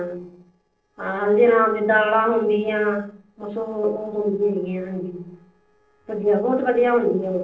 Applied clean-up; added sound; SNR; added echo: neural separator model SepFormer DNS4.